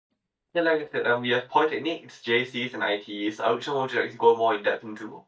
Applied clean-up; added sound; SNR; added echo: neural mask model DeepFilterNet 3.